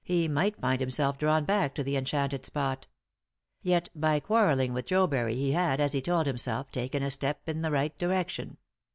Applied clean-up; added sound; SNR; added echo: none; none; none; none.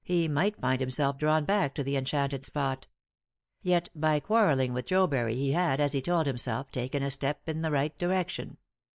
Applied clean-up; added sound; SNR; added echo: neural mask model Resemble Enhance denoiser.